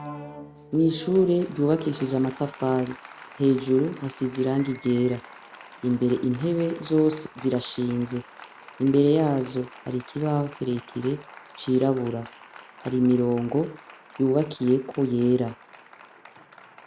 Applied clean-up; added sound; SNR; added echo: none; Applause; 20 dB; none.